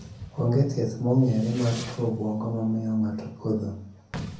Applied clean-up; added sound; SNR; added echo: none; Fireworks; 17 dB; reverberation time 0.6 s.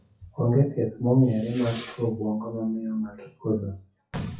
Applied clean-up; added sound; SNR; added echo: classical method WPE with log-MMSE.